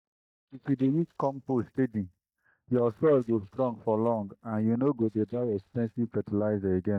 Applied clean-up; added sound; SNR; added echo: neural mask model DeepFilterNet 3.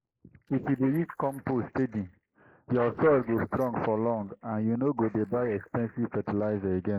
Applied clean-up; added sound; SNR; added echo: neural mask model Resemble Enhance denoiser.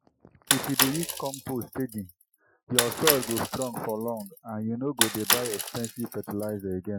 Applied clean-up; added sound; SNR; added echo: classical method Wiener filter.